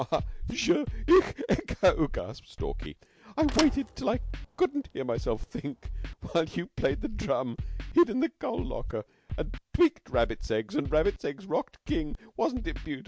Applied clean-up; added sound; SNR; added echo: none; Thump, thud + Scratching (performance technique); 8 dB; none.